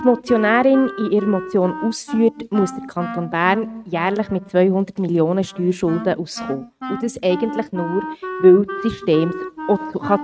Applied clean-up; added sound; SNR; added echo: neural mask model RNNoise.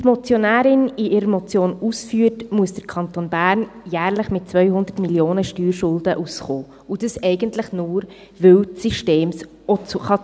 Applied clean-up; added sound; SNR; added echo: none; none; none; none.